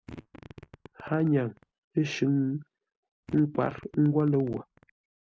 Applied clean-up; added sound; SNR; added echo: none; Fart; 19 dB; none.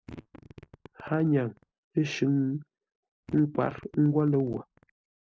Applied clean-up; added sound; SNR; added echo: neural separator model SepFormer DNS4.